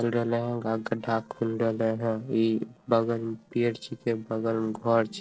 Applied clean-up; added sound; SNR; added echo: neural separator model SepFormer DNS4.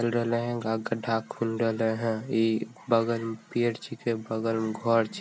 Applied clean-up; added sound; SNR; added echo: none; none; none; none.